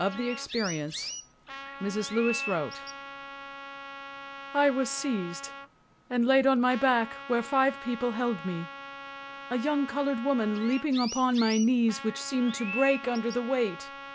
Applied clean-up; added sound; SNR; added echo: none; Chirp, tweet + Trumpet; 12 dB; none.